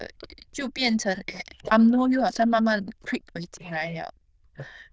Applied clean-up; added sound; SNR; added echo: neural diffusion model UNIVERSE++.